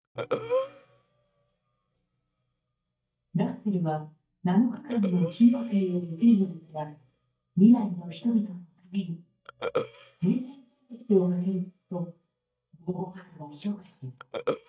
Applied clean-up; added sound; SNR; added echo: neural mask model DeepFilterNet 3.